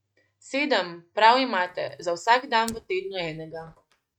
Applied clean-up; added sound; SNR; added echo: neural mask model RNNoise.